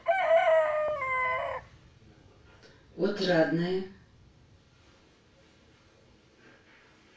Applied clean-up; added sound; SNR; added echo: none; Chicken, rooster; -3 dB; reverberation time 0.3 s.